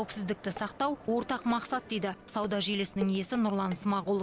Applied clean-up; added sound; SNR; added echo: none; Dishes, pots, and pans; 17 dB; none.